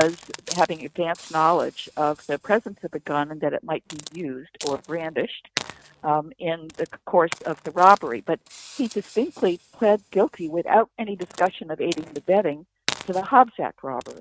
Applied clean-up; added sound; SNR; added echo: neural mask model RNNoise.